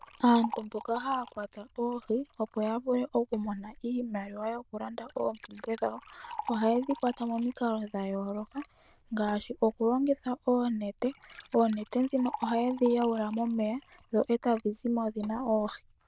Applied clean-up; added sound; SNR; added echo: neural diffusion model UNIVERSE++.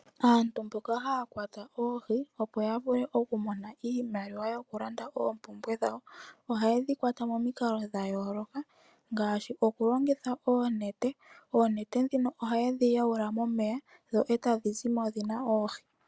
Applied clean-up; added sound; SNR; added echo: none; none; none; none.